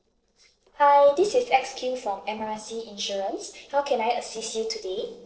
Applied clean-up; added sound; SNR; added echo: neural separator model SepFormer DNS4.